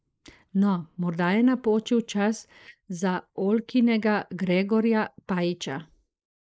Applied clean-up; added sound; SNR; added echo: neural mask model Resemble Enhance denoiser.